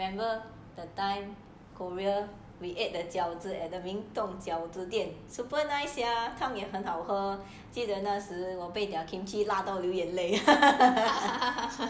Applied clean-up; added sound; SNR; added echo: none; none; none; none.